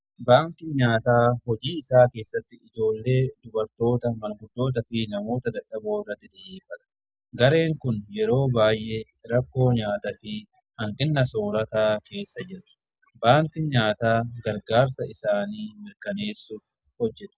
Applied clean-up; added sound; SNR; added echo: none; none; none; none.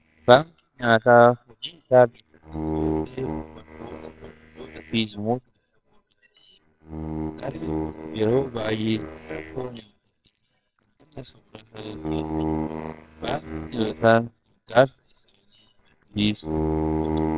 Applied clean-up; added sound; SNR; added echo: neural separator model SepFormer WHAMR!.